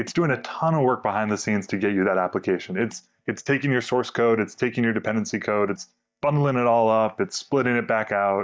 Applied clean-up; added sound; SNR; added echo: neural mask model DeepFilterNet 3.